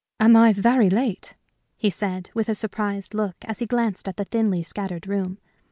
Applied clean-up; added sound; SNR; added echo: none; none; none; none.